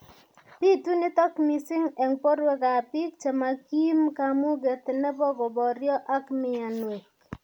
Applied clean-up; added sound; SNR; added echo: none; none; none; none.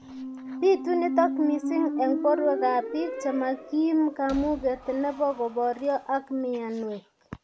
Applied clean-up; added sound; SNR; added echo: none; Squeak; 8 dB; none.